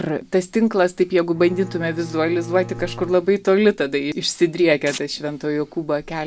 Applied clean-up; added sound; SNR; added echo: none; Bowed string instrument + Domestic sounds, home sounds; 16 dB; none.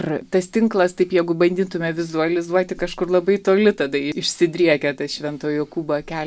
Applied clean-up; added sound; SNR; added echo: none; none; none; none.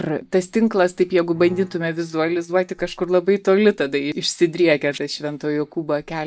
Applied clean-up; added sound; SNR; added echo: neural mask model DeepFilterNet 3.